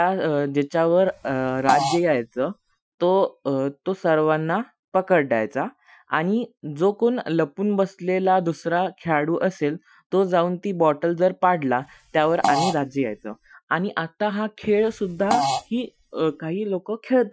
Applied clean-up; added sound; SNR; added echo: classical method Wiener filter.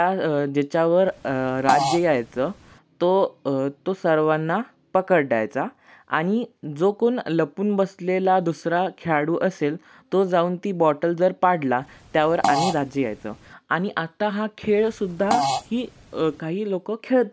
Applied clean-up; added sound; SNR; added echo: none; Fart; 5 dB; none.